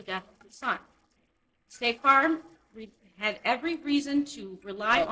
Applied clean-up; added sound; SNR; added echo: neural separator model SepFormer DNS4.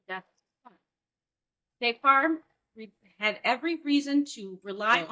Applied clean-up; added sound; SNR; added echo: neural mask model DeepFilterNet 3.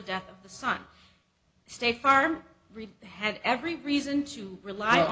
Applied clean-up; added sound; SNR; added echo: none; none; none; none.